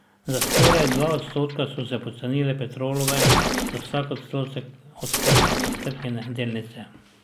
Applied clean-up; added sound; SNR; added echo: none; Splash, splatter; -3 dB; none.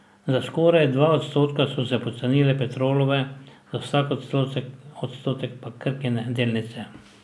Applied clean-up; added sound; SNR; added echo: none; none; none; none.